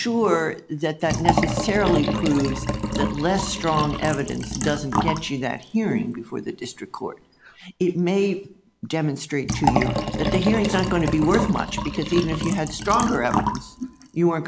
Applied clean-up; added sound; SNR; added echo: none; Liquid; 3 dB; none.